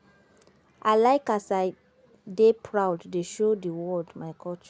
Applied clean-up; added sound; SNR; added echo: none; none; none; none.